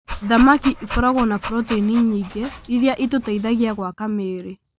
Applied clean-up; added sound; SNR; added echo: none; Dog; 12 dB; none.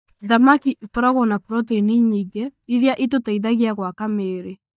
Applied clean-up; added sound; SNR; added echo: neural mask model DeepFilterNet 3.